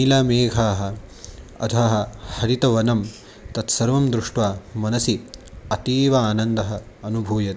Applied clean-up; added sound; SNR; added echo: none; none; none; none.